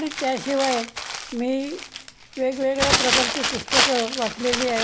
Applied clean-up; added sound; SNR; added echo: none; Crumpling, crinkling; 0 dB; none.